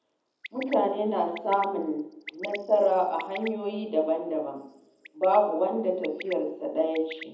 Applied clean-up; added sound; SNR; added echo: none; Bird; 19 dB; reverberation time 0.8 s.